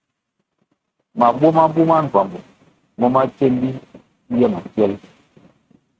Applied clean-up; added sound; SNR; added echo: neural mask model RNNoise.